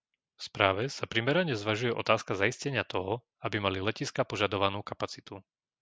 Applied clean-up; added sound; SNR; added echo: none; none; none; none.